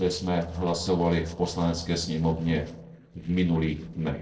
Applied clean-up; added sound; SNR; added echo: neural separator model SepFormer DNS4.